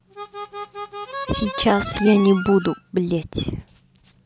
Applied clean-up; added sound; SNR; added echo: none; Harmonica; 10 dB; none.